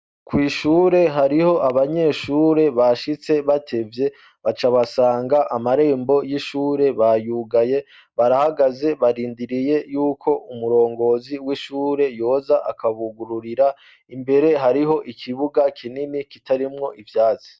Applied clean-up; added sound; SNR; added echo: none; none; none; none.